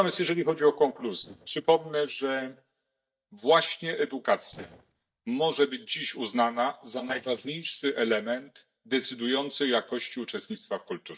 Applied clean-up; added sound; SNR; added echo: neural mask model DeepFilterNet 3.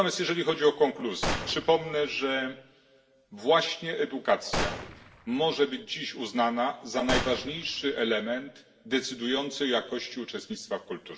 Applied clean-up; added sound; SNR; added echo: none; Gunshot, gunfire; 6 dB; reverberation time 2.0 s.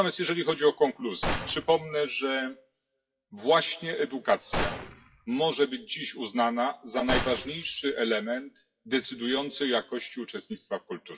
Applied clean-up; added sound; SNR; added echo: classical method WPE with log-MMSE.